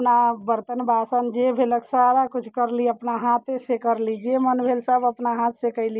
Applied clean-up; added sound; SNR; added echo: none; none; none; none.